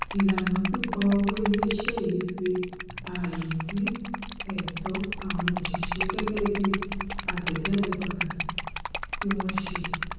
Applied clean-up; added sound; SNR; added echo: none; Liquid; 4 dB; reverberation time 1.3 s.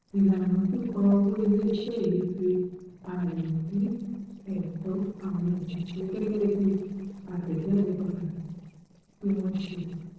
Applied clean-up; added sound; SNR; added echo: neural separator model SepFormer DNS4.